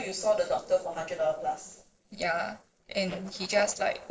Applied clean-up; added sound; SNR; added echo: neural separator model SepFormer DNS4.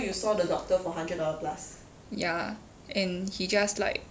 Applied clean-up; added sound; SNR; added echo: none; none; none; none.